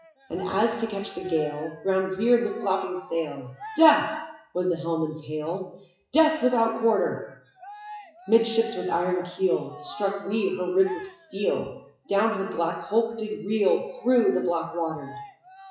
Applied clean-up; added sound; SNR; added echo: classical method WPE with log-MMSE.